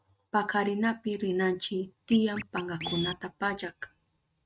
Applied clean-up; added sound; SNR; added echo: neural mask model RNNoise.